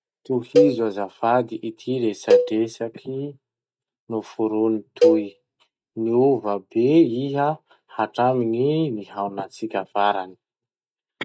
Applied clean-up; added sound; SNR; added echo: neural mask model RNNoise.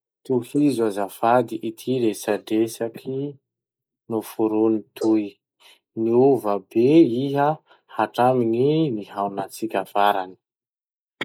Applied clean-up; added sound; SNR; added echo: neural mask model Resemble Enhance denoiser.